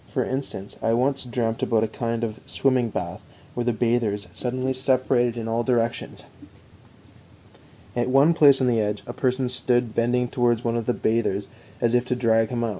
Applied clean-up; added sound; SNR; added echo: none; none; none; none.